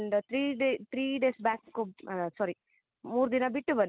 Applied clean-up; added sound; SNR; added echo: none; none; none; none.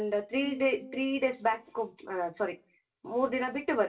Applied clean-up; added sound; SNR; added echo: none; Piano; 15 dB; reverberation time 0.2 s.